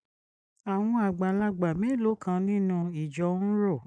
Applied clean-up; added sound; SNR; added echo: neural mask model DeepFilterNet 3.